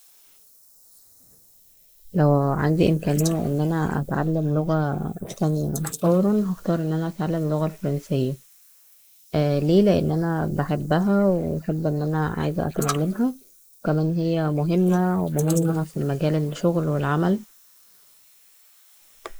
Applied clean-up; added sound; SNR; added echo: neural mask model Resemble Enhance denoiser.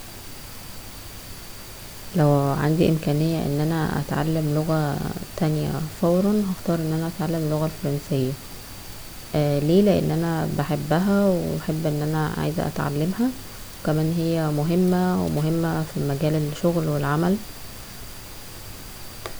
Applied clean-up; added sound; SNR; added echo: none; none; none; none.